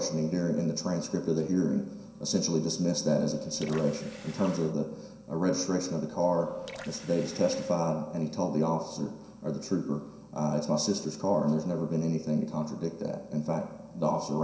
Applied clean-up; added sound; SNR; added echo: none; Water tap, faucet / Water; 19 dB; reverberation time 0.7 s.